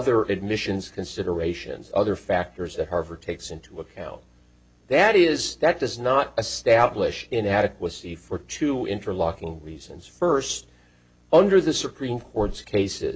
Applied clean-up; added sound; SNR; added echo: none; none; none; none.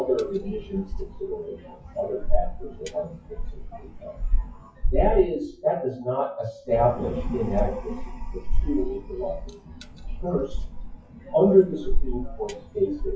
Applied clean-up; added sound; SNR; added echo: classical method WPE with log-MMSE.